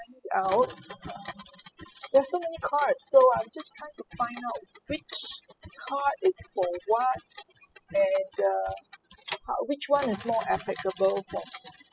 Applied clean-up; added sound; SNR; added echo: classical method spectral subtraction.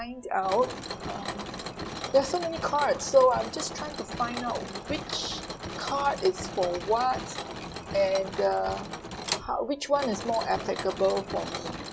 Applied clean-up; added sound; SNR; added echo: none; Mechanisms; 8 dB; none.